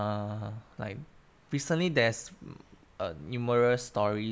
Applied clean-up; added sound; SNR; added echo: none; none; none; none.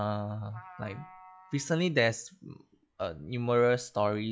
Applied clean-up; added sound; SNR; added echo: classical method log-MMSE.